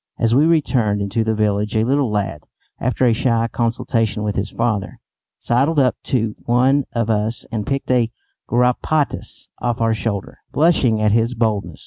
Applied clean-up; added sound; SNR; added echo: none; none; none; none.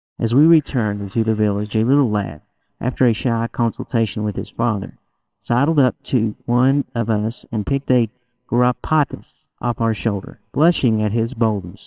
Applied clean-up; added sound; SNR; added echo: neural separator model SepFormer WHAMR!.